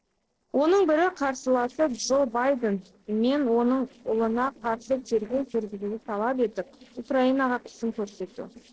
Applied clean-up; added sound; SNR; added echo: neural separator model SepFormer DNS4.